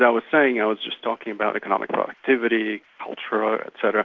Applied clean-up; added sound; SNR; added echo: none; none; none; none.